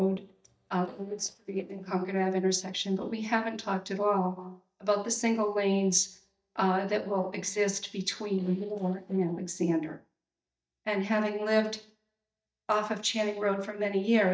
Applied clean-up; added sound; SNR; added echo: neural mask model DeepFilterNet 3.